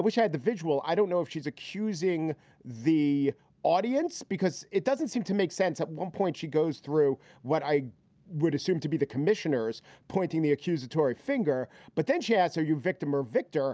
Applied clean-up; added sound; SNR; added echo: none; none; none; none.